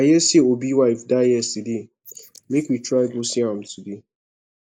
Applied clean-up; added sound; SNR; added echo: neural mask model Resemble Enhance denoiser.